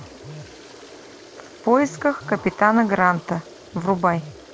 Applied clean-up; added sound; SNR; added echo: none; Toilet flush + Telephone; 18 dB; none.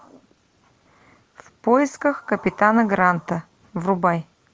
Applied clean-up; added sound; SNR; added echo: none; none; none; none.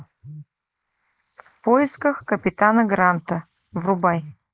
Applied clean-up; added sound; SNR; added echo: neural mask model Resemble Enhance denoiser.